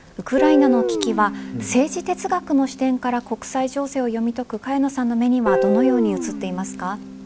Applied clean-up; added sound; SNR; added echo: none; Guitar; 4 dB; none.